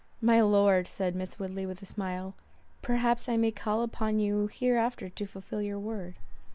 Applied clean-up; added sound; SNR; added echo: none; none; none; none.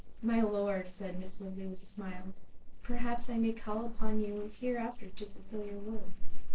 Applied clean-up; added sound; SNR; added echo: neural separator model SepFormer DNS4.